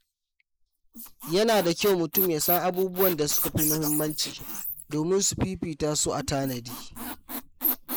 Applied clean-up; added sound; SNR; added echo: neural mask model Resemble Enhance denoiser.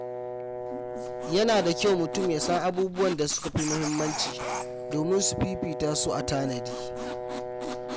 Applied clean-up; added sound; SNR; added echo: none; Brass instrument + Squeak; 3 dB; none.